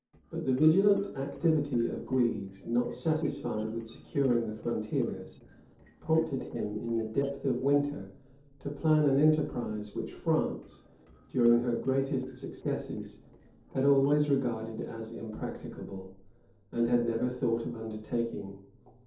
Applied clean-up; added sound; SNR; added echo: neural separator model SepFormer DNS4.